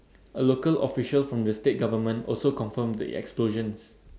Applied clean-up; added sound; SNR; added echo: none; none; none; none.